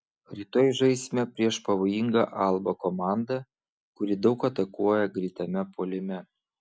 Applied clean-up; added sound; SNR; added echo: none; none; none; none.